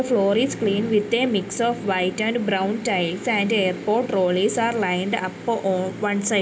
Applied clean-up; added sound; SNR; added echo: none; none; none; none.